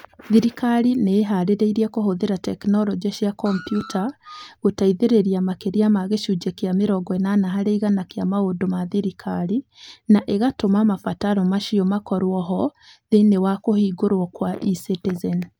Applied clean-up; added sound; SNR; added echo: none; Screech; 19 dB; none.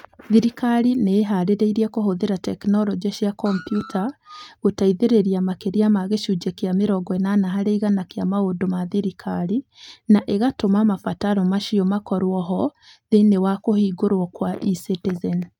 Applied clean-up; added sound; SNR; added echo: neural mask model RNNoise.